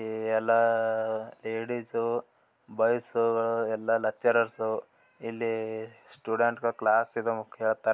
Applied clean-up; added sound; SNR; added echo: none; none; none; none.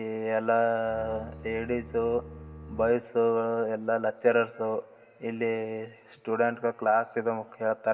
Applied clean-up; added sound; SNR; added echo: none; Bowed string instrument; 16 dB; reverberation time 1.6 s.